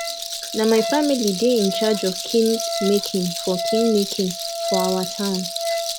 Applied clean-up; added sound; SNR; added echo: none; Wind instrument, woodwind instrument + Rattle; 5 dB; none.